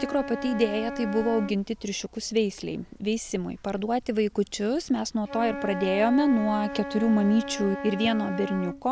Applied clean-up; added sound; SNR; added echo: none; Wind instrument, woodwind instrument; 11 dB; none.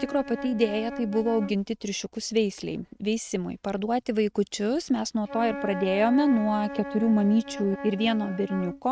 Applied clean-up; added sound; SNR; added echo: neural mask model RNNoise.